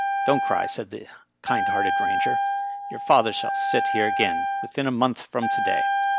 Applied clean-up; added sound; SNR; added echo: none; Wind instrument, woodwind instrument; -1 dB; none.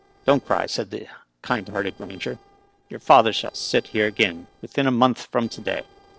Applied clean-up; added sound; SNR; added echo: neural separator model SepFormer DNS4.